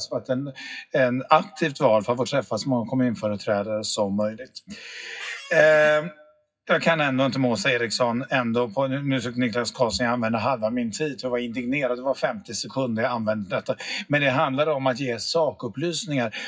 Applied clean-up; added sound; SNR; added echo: classical method WPE with log-MMSE.